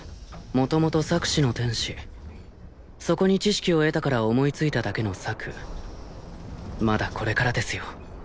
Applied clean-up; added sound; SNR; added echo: none; Sliding door / Train; 16 dB; none.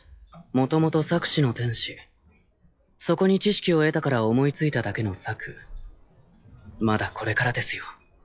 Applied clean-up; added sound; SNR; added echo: classical method log-MMSE.